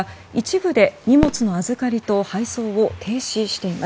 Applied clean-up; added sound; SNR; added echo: none; Fireworks; 12 dB; none.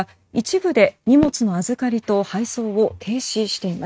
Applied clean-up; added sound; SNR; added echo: neural mask model RNNoise.